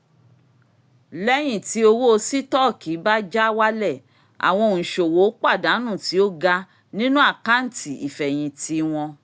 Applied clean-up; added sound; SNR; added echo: none; none; none; none.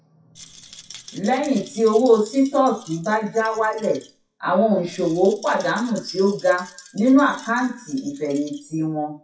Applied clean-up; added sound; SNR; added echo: classical method WPE with log-MMSE.